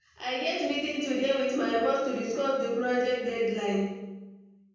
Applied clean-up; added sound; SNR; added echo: none; none; none; reverberation time 1.3 s.